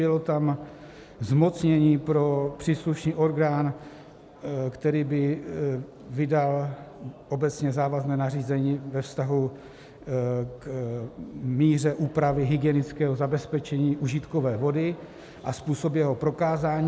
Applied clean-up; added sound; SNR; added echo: none; none; none; none.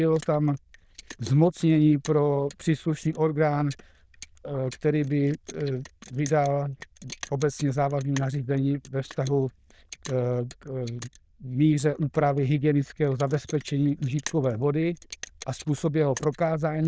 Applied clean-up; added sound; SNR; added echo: neural diffusion model UNIVERSE++.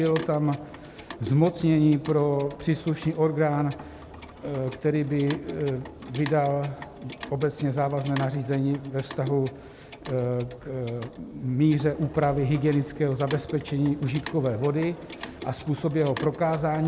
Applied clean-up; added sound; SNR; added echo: none; Clock; 15 dB; none.